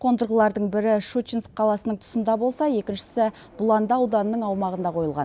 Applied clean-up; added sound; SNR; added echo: none; none; none; none.